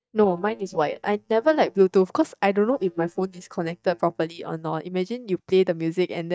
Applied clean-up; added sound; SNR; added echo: neural mask model DeepFilterNet 3.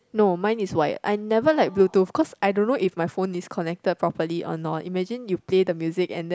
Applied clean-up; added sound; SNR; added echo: none; none; none; none.